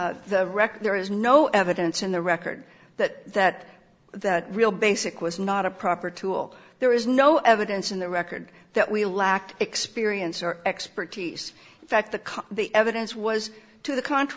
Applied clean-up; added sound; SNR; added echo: none; none; none; none.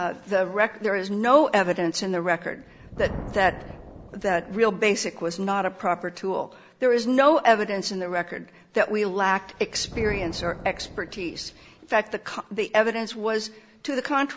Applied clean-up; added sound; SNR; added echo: none; Thunder; 18 dB; none.